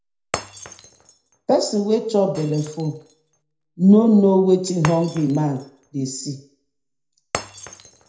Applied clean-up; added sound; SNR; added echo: none; Shatter; 16 dB; reverberation time 0.5 s.